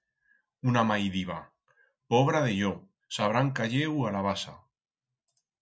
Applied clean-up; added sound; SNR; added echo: none; none; none; none.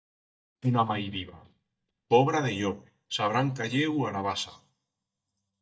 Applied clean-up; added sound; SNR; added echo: neural mask model DeepFilterNet 3.